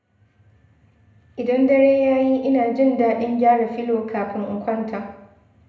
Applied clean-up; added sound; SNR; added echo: none; none; none; reverberation time 0.7 s.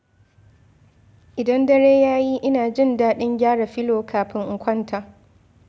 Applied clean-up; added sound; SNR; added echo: none; none; none; none.